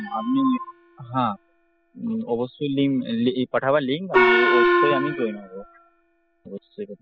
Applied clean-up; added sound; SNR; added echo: classical method spectral subtraction.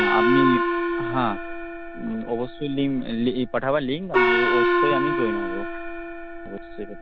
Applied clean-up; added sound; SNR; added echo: none; Gong; -2 dB; none.